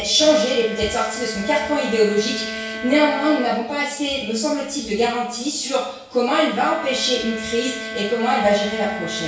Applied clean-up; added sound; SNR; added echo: none; Bowed string instrument; 12 dB; reverberation time 0.6 s.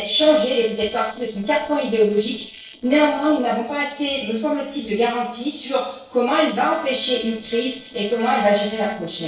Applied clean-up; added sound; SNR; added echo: neural separator model SepFormer DNS4.